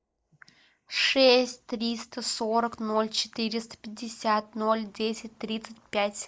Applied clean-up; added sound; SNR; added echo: neural mask model Resemble Enhance denoiser.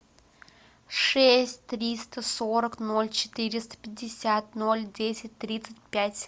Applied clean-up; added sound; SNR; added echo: none; none; none; none.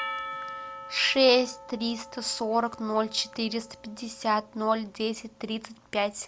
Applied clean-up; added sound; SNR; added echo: none; Percussion; 14 dB; none.